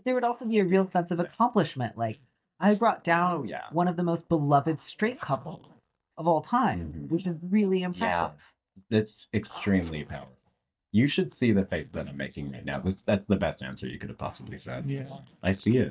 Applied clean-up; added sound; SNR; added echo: neural mask model DeepFilterNet 3.